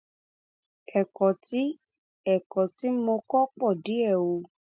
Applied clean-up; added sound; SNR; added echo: none; none; none; none.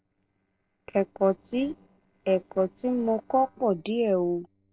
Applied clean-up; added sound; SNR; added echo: neural separator model SepFormer DNS4.